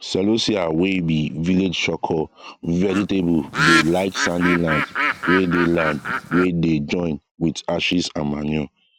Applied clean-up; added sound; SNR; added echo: none; Bird; 3 dB; none.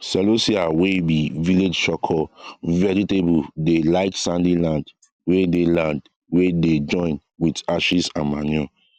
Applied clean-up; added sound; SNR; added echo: none; none; none; none.